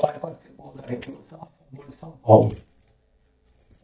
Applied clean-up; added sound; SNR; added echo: neural mask model DeepFilterNet 3.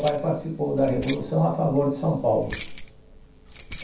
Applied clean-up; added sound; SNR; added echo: none; Keys jangling; 14 dB; reverberation time 0.7 s.